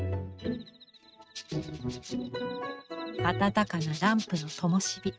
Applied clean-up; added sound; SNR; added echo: neural mask model RNNoise.